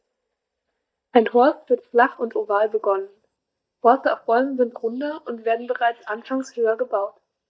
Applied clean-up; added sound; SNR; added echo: neural mask model DeepFilterNet 3.